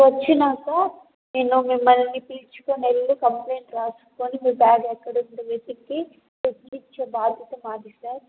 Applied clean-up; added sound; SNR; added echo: none; none; none; none.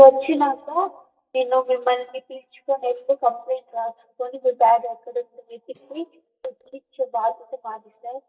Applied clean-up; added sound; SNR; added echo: neural mask model DeepFilterNet 3.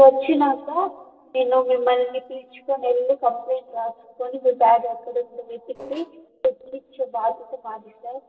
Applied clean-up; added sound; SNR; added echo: neural separator model SepFormer DNS4.